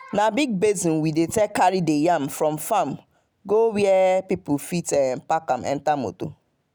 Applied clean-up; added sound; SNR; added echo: none; none; none; none.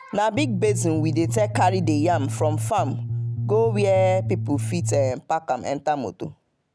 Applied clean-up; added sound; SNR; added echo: none; Bass guitar; 3 dB; none.